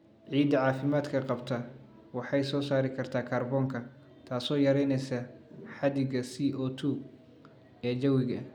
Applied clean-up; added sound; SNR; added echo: none; none; none; none.